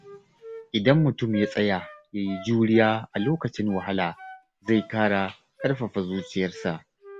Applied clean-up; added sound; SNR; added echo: none; Wind instrument, woodwind instrument; 18 dB; none.